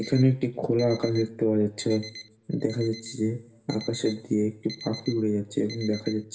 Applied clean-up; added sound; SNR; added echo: none; Alarm; 18 dB; reverberation time 0.6 s.